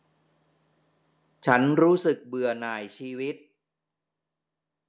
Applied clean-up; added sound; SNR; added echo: none; none; none; none.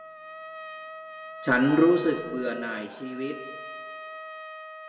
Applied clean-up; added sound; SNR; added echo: none; Trumpet; 12 dB; reverberation time 1.5 s.